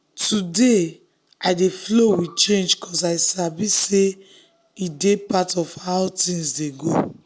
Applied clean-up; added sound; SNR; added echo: none; none; none; none.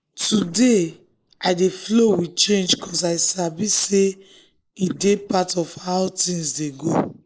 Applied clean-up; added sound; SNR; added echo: neural mask model Resemble Enhance denoiser.